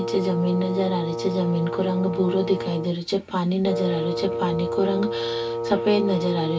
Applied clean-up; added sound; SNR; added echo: none; Wind instrument, woodwind instrument; 4 dB; reverberation time 0.1 s.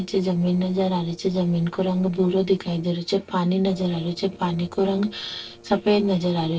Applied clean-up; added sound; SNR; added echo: neural separator model SepFormer DNS4.